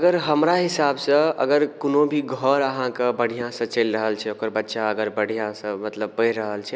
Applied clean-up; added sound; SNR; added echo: none; none; none; none.